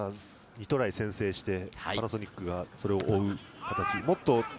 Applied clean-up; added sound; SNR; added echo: none; none; none; none.